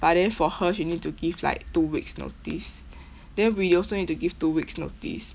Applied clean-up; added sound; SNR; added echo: none; none; none; none.